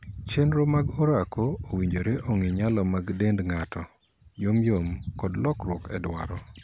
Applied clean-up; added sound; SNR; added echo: none; none; none; none.